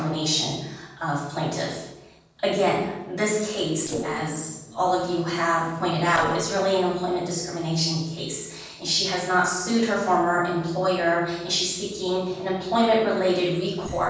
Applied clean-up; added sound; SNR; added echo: neural separator model SepFormer DNS4.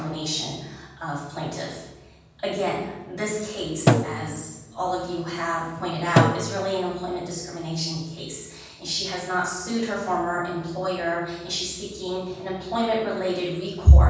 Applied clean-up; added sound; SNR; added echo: none; Drum; 1 dB; reverberation time 1.2 s.